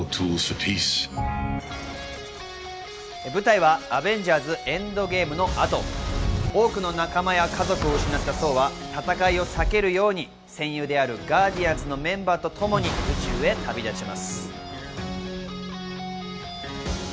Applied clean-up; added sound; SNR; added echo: none; none; none; none.